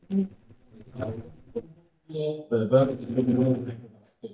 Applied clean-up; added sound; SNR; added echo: neural mask model DeepFilterNet 3.